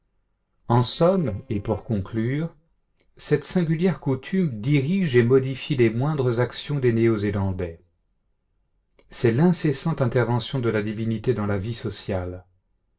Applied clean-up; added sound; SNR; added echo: neural separator model SepFormer DNS4.